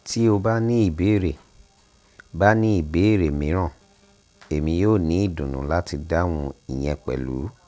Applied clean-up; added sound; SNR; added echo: none; none; none; none.